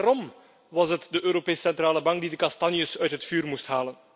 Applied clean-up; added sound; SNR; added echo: none; none; none; none.